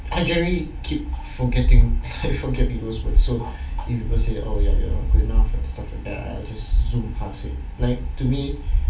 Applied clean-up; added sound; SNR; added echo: none; none; none; reverberation time 0.3 s.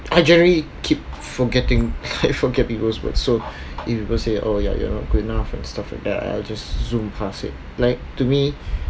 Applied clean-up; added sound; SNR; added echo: none; none; none; none.